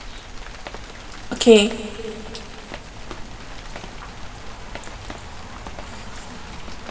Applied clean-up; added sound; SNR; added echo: none; Rain; 12 dB; reverberation time 2.3 s.